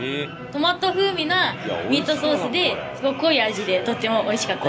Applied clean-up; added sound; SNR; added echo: none; none; none; none.